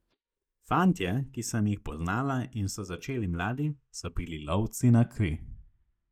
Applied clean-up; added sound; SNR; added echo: neural mask model DeepFilterNet 3.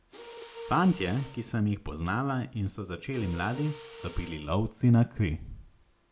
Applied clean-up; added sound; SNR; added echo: none; Mechanisms; 19 dB; none.